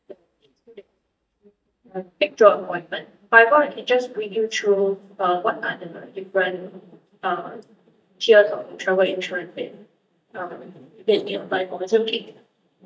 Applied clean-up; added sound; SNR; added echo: neural mask model DeepFilterNet 3.